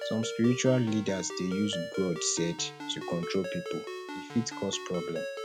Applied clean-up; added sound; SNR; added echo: none; Ringtone; 8 dB; none.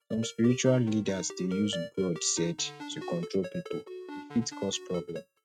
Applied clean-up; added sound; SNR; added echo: neural mask model RNNoise.